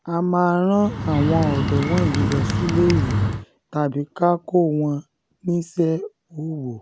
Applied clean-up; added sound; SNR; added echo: none; Bird; 0 dB; none.